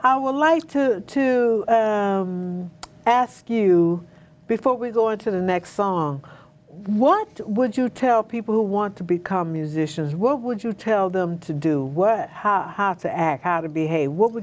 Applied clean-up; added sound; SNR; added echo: none; none; none; none.